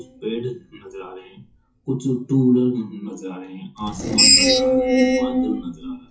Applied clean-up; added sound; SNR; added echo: classical method WPE with log-MMSE.